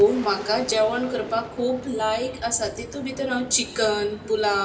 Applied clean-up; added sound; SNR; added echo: none; Boom; 16 dB; reverberation time 0.3 s.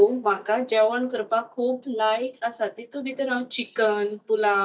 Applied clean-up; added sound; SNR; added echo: neural mask model DeepFilterNet 3.